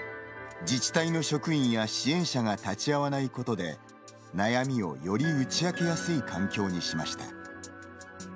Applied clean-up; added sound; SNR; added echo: none; none; none; none.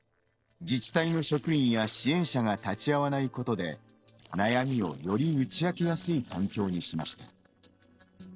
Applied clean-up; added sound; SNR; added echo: neural separator model SepFormer DNS4.